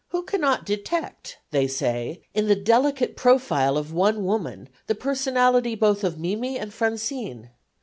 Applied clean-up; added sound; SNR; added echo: none; none; none; none.